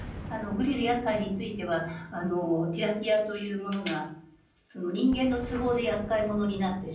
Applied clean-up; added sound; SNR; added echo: none; Boom; 14 dB; reverberation time 0.6 s.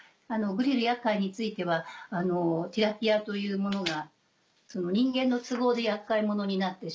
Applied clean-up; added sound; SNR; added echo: none; none; none; none.